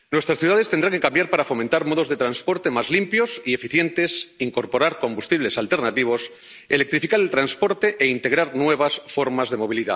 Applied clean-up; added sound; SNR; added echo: none; none; none; none.